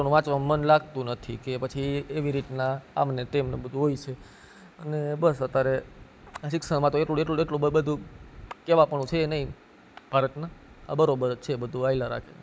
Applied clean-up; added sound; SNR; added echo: none; none; none; none.